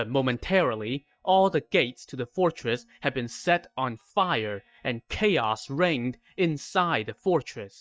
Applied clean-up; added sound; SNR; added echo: neural mask model DeepFilterNet 3.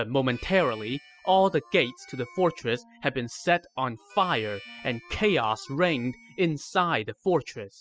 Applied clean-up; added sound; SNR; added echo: classical method spectral subtraction.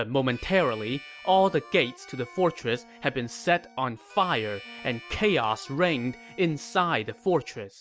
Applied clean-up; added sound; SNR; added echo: none; Wind instrument, woodwind instrument + Harmonica; 20 dB; none.